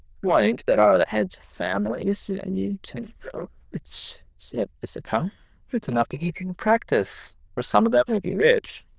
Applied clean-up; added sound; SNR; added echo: neural diffusion model UNIVERSE++.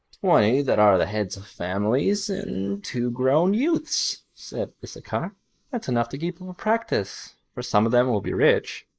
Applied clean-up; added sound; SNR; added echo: neural mask model Resemble Enhance denoiser.